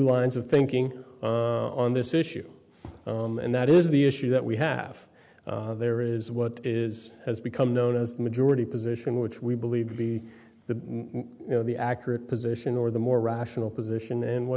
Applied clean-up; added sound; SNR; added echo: none; none; none; none.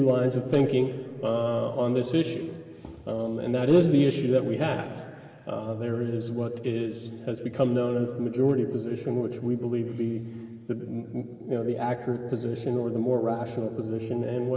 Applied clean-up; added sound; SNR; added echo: none; none; none; reverberation time 2.8 s.